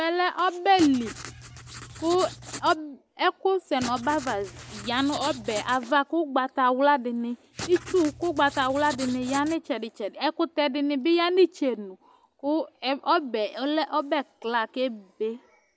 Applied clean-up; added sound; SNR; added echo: none; Writing; 13 dB; none.